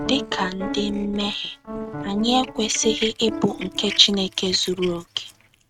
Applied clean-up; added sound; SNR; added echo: neural mask model RNNoise.